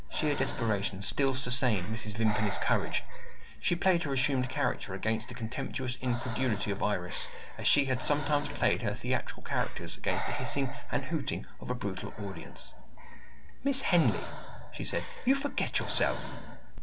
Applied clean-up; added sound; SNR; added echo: none; Breathing; -2 dB; none.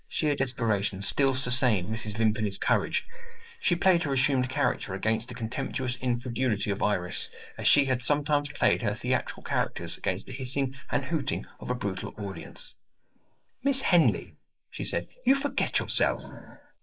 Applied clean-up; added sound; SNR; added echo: neural mask model Resemble Enhance denoiser.